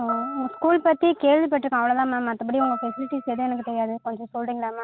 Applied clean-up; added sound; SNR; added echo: none; Piano; 12 dB; none.